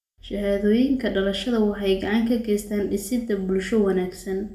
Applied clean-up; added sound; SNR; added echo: none; none; none; reverberation time 0.4 s.